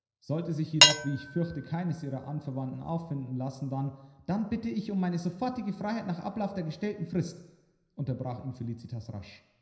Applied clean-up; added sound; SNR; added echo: none; Cutlery, silverware / Dishes, pots, and pans; -5 dB; reverberation time 0.9 s.